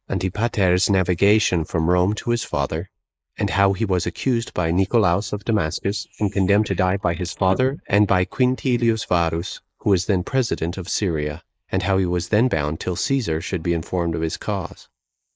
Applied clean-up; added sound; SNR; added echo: neural mask model Resemble Enhance denoiser.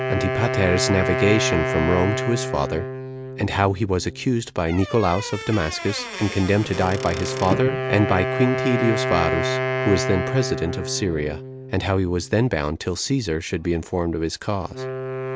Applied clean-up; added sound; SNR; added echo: none; Wind instrument, woodwind instrument + Squeak / Wood; 4 dB; none.